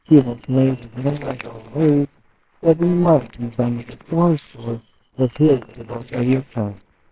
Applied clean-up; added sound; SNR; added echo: neural separator model SepFormer WHAMR!.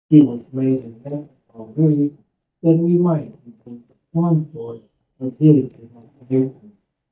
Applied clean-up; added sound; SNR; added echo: neural mask model DeepFilterNet 3.